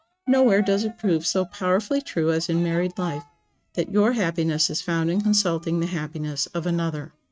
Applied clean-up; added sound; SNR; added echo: neural mask model RNNoise.